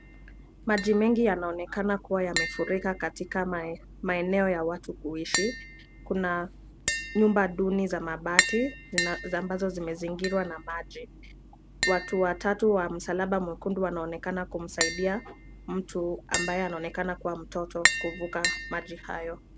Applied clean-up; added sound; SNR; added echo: none; Tap; 6 dB; none.